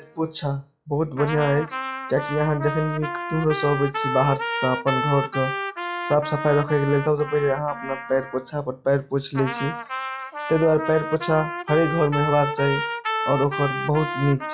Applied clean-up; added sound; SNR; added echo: classical method log-MMSE.